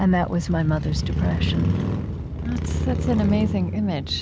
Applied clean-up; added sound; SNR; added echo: none; Motorcycle / Crow; 1 dB; none.